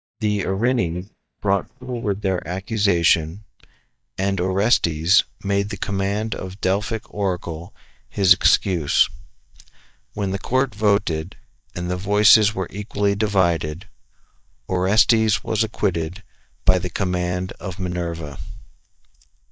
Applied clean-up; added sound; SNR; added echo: neural mask model DeepFilterNet 3.